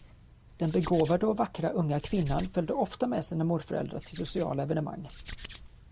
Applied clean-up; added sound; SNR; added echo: none; Hands; 13 dB; none.